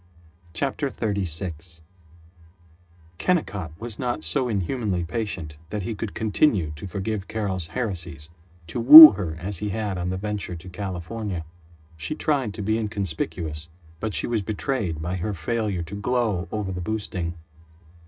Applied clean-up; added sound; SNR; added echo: neural separator model SepFormer DNS4.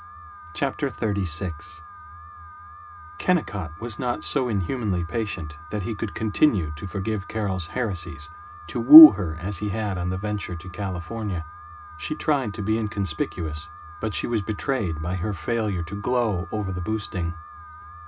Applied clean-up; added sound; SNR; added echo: none; Alarm; 18 dB; reverberation time 0.3 s.